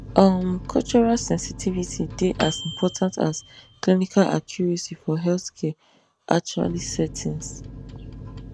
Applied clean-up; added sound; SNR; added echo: none; Microwave oven; 14 dB; none.